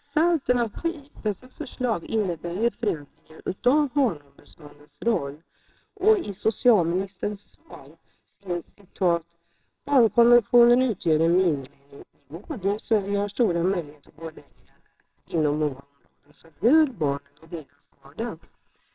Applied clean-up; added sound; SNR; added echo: neural separator model SepFormer WHAMR!.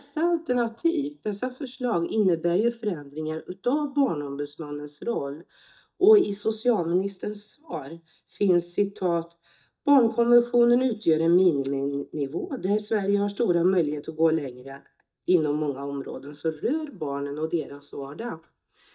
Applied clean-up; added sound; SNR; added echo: neural mask model DeepFilterNet 3.